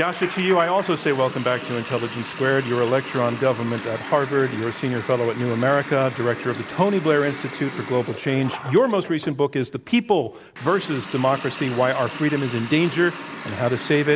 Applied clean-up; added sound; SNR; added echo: none; Water tap, faucet; 13 dB; none.